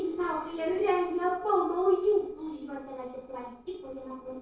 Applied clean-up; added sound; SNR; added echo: neural separator model SepFormer DNS4.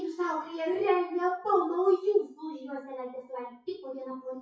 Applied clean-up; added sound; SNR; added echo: classical method WPE with log-MMSE.